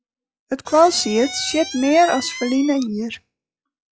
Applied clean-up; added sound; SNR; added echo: classical method log-MMSE.